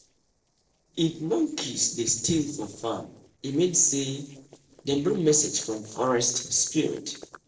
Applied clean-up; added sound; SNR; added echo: neural separator model SepFormer DNS4.